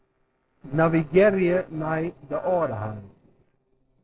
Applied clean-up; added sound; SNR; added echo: neural separator model SepFormer DNS4.